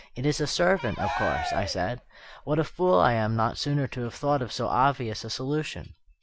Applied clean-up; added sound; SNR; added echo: none; Cheering; 8 dB; none.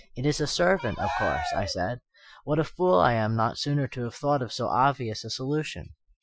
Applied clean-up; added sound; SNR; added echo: classical method Wiener filter.